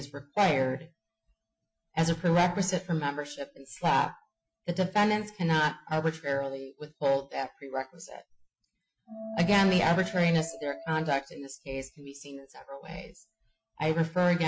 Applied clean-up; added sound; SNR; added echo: classical method Wiener filter.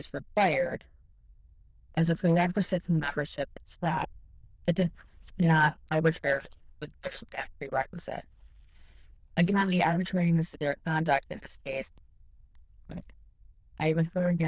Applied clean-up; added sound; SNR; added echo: neural diffusion model UNIVERSE++.